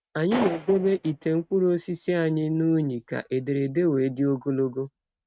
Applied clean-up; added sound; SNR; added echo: neural mask model RNNoise.